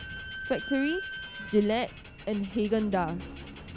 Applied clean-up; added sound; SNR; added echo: none; Squeak / Slam; 10 dB; none.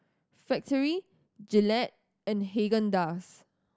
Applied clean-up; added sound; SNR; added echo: none; none; none; none.